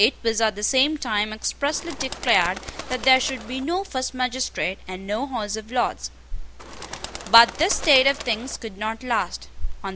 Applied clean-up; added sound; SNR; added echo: none; Bird; 12 dB; none.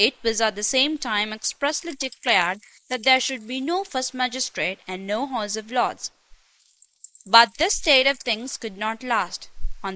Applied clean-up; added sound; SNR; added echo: neural mask model Resemble Enhance denoiser.